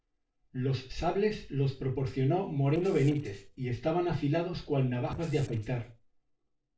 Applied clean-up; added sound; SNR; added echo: neural separator model SepFormer DNS4.